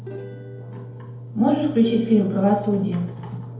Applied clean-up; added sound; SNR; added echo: none; Plucked string instrument; 20 dB; reverberation time 1.9 s.